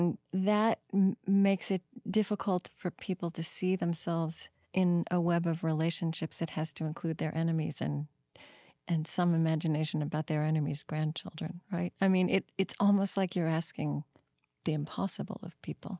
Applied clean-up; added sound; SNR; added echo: none; none; none; none.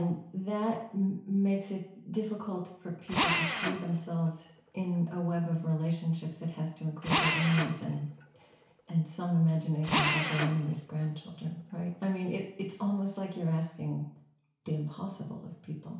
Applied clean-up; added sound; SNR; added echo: none; Drill; 1 dB; reverberation time 0.6 s.